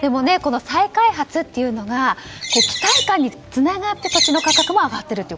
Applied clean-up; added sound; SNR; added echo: none; Bird; 0 dB; none.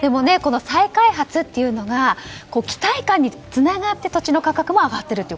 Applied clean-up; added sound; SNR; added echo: none; none; none; none.